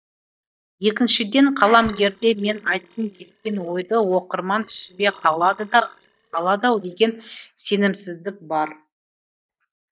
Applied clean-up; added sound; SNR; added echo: neural mask model DeepFilterNet 3.